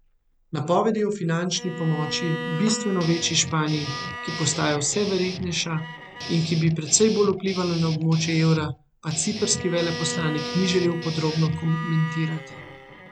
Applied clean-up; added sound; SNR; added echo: none; Guitar + Bowed string instrument; 10 dB; none.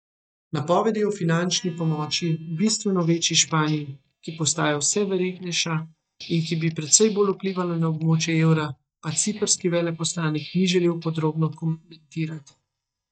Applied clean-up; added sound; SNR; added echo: neural mask model DeepFilterNet 3.